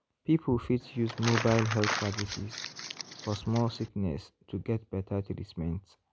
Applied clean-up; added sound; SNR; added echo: none; Crumpling, crinkling; 6 dB; none.